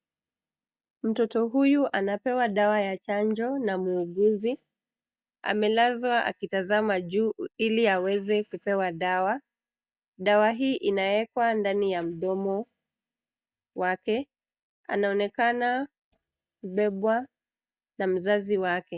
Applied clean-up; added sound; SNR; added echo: neural mask model DeepFilterNet 3.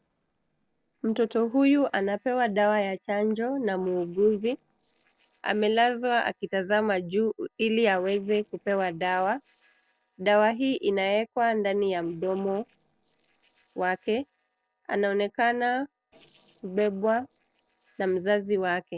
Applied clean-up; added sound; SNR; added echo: neural separator model SepFormer DNS4.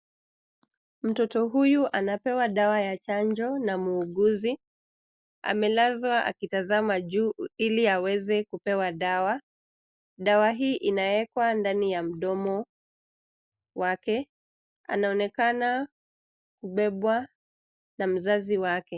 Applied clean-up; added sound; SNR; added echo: none; none; none; none.